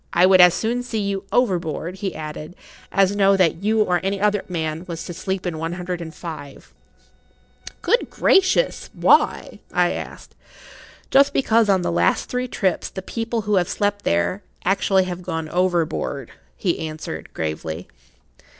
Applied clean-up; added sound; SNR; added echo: neural separator model SepFormer DNS4.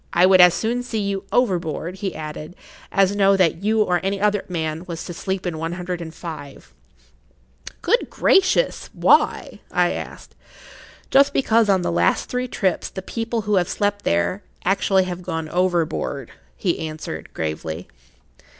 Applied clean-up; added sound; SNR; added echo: none; none; none; none.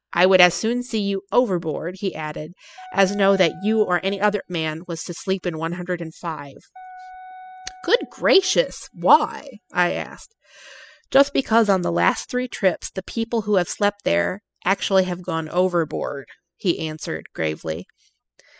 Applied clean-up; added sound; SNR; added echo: classical method spectral subtraction.